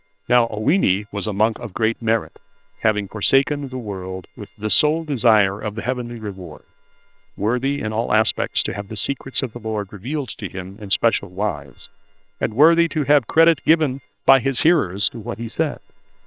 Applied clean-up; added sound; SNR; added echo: neural separator model SepFormer WHAM!.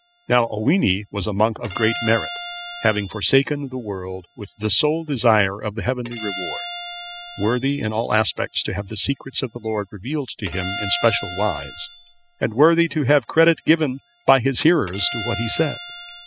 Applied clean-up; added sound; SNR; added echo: classical method spectral subtraction.